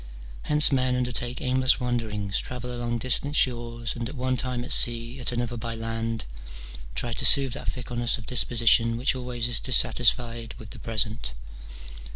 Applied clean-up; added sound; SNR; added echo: none; none; none; none.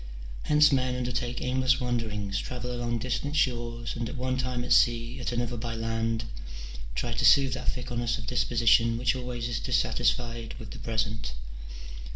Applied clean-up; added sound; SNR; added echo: none; none; none; reverberation time 0.5 s.